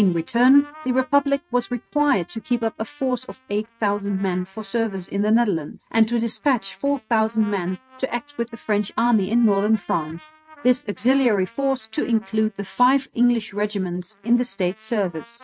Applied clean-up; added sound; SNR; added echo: neural mask model RNNoise.